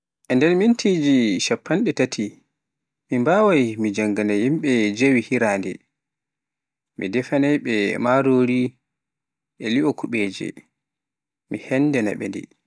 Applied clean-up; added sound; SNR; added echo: none; none; none; none.